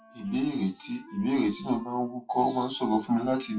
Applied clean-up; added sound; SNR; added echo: classical method WPE with log-MMSE.